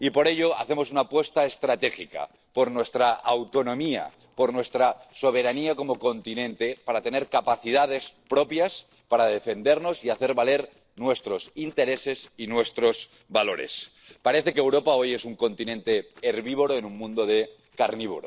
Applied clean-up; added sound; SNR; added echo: neural separator model SepFormer DNS4.